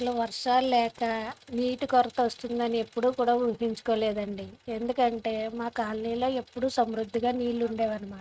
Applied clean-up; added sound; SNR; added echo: neural mask model RNNoise.